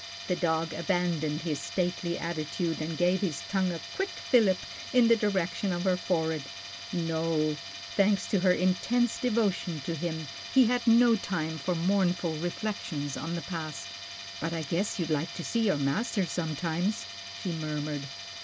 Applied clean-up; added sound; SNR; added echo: none; Tools; 12 dB; none.